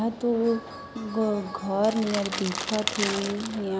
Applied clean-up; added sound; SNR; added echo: none; Crackle; 6 dB; none.